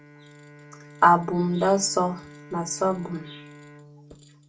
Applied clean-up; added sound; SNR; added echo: none; Bowed string instrument; 20 dB; reverberation time 0.2 s.